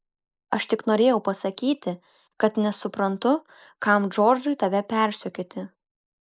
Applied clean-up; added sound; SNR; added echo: neural mask model Resemble Enhance denoiser.